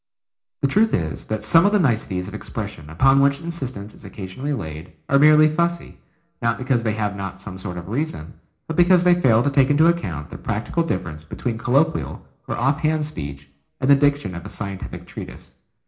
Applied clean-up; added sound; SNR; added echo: none; none; none; reverberation time 0.4 s.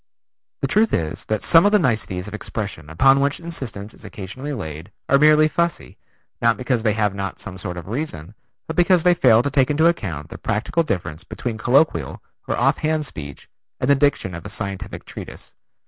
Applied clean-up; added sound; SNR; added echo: none; none; none; none.